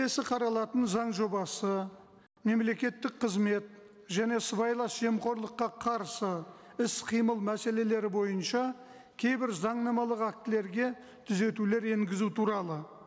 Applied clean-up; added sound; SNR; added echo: none; none; none; none.